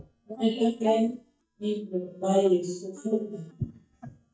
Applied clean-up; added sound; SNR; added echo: neural mask model DeepFilterNet 3.